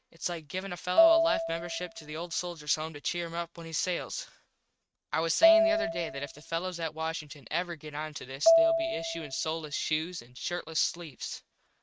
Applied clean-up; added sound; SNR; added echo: neural mask model RNNoise.